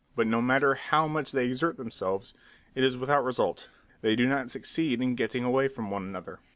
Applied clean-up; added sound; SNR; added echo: none; none; none; none.